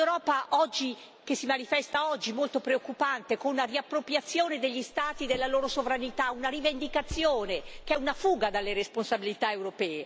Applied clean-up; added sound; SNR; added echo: none; Drawer open or close; 13 dB; none.